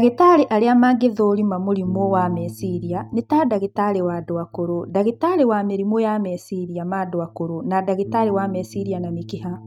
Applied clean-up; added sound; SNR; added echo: neural mask model RNNoise.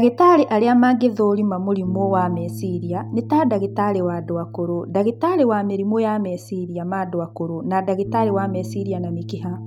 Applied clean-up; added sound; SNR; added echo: none; Bass guitar; 13 dB; none.